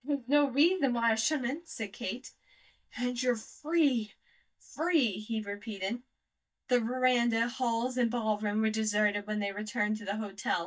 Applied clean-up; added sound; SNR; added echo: neural mask model DeepFilterNet 3.